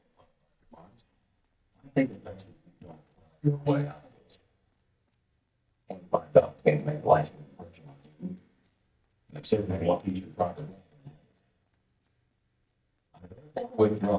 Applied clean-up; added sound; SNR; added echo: neural mask model DeepFilterNet 3.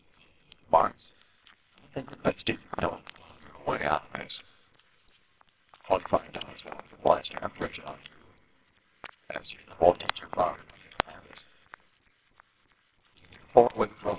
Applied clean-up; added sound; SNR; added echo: neural separator model SepFormer WHAMR!.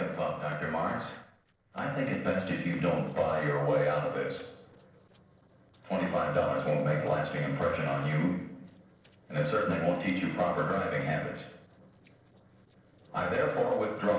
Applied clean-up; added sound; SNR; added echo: neural separator model SepFormer DNS4.